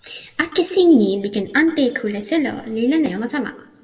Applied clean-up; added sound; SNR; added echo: none; none; none; reverberation time 1.0 s.